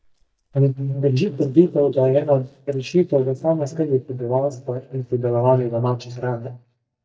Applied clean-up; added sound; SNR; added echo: neural mask model DeepFilterNet 3.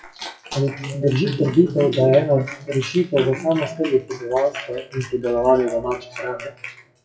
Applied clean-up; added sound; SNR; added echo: classical method WPE with log-MMSE.